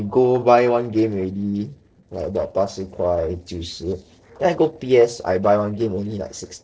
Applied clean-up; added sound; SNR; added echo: neural separator model SepFormer DNS4.